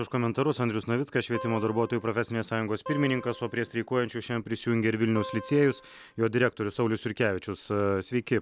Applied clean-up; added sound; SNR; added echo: none; Acoustic guitar; 14 dB; none.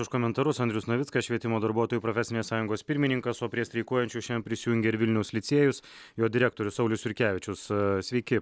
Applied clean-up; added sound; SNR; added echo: none; none; none; none.